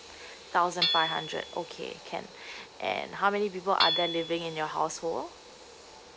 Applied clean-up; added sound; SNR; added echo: none; Hammer / Chink, clink; 5 dB; none.